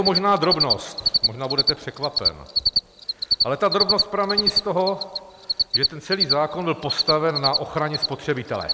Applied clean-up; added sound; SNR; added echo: none; Cricket; 0 dB; none.